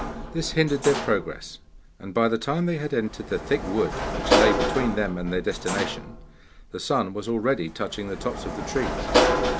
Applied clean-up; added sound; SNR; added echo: none; Sliding door / Slam; 1 dB; none.